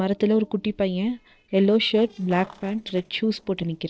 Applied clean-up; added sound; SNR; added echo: neural separator model SepFormer DNS4.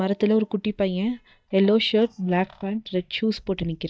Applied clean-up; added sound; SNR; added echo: neural mask model DeepFilterNet 3.